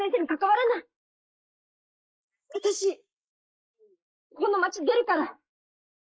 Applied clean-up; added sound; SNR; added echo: neural mask model Resemble Enhance denoiser.